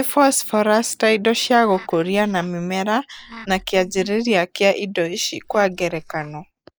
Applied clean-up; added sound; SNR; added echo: neural mask model Resemble Enhance denoiser.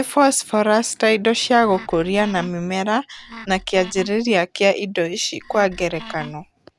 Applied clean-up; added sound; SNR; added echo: none; Wood; 18 dB; none.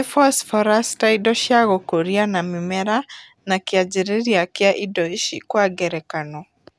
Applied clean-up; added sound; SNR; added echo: none; none; none; none.